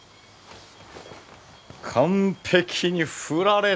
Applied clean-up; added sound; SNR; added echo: none; none; none; none.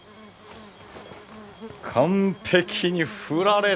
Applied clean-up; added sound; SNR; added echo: none; Buzz; 19 dB; none.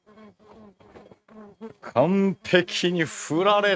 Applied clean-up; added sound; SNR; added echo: neural mask model RNNoise.